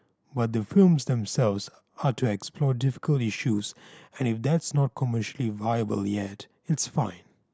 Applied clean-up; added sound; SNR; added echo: none; none; none; none.